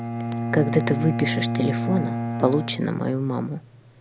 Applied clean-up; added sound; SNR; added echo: none; Bowed string instrument; 3 dB; none.